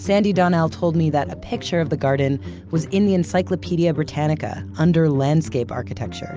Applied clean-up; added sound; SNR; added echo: none; none; none; none.